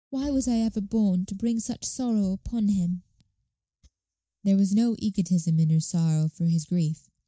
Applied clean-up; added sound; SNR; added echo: neural mask model DeepFilterNet 3.